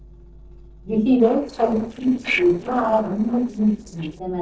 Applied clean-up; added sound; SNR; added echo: neural separator model SepFormer DNS4.